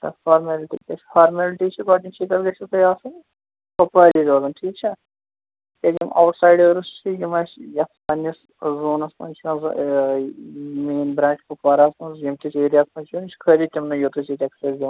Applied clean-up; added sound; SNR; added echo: none; none; none; none.